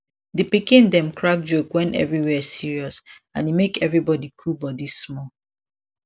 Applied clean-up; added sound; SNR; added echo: none; none; none; none.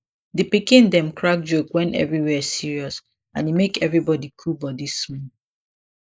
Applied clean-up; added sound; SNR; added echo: neural mask model Resemble Enhance denoiser.